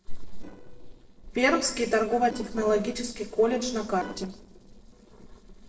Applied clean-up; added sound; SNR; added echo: neural separator model SepFormer DNS4.